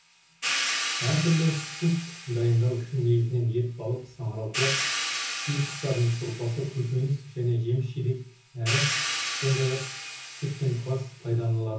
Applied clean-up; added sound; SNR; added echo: none; Hi-hat; 6 dB; reverberation time 0.6 s.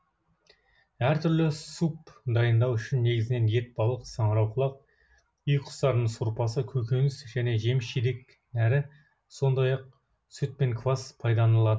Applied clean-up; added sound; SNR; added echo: none; none; none; none.